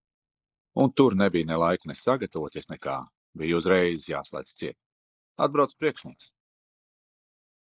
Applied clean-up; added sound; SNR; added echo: neural mask model Resemble Enhance denoiser.